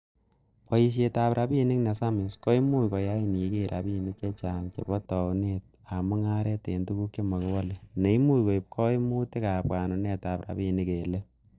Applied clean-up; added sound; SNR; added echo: neural separator model SepFormer DNS4.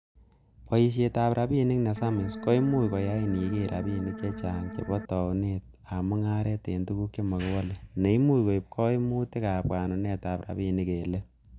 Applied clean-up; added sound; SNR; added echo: none; Organ; 11 dB; none.